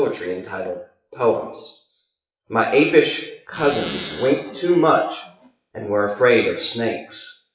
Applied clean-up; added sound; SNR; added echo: classical method WPE with log-MMSE.